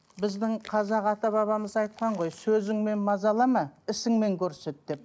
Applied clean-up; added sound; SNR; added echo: none; none; none; none.